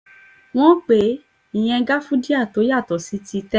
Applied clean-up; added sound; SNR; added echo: none; none; none; none.